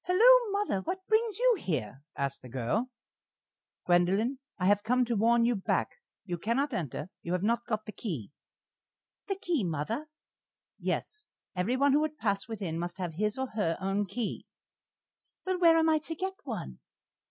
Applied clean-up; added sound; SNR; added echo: none; none; none; none.